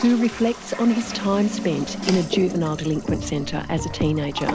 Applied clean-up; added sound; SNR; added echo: none; Toilet flush; 11 dB; none.